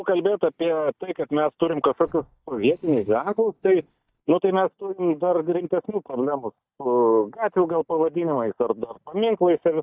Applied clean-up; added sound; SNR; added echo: neural mask model DeepFilterNet 3.